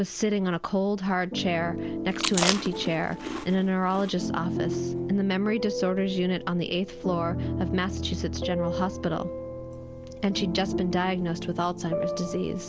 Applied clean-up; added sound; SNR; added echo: none; Chewing, mastication; 7 dB; none.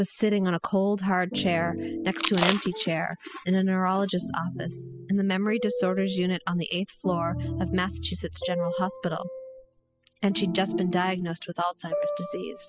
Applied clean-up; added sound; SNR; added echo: classical method spectral subtraction.